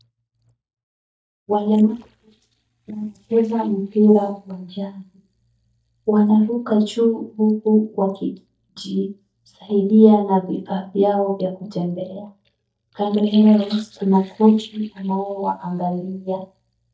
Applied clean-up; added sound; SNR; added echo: neural mask model DeepFilterNet 3.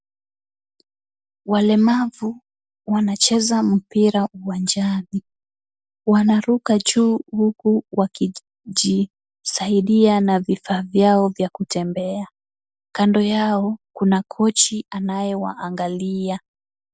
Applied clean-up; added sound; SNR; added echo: none; none; none; none.